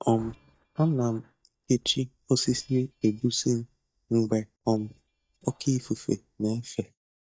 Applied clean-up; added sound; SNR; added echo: neural mask model DeepFilterNet 3.